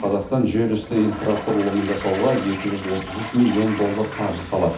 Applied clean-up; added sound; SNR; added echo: none; Toilet flush; 12 dB; reverberation time 0.4 s.